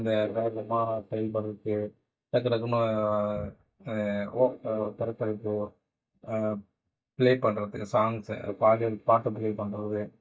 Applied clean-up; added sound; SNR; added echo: neural mask model DeepFilterNet 3.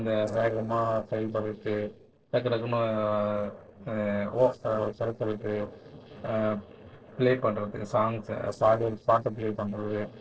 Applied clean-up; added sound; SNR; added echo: neural separator model SepFormer DNS4.